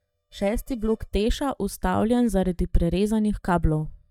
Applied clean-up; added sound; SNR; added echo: neural mask model DeepFilterNet 3.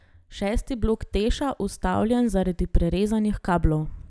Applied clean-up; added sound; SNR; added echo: none; none; none; none.